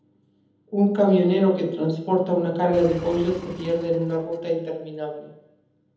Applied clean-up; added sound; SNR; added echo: none; Engine; 17 dB; reverberation time 1.1 s.